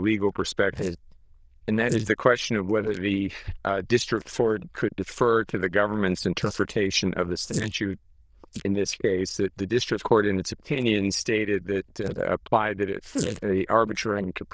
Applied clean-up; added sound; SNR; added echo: neural diffusion model UNIVERSE++.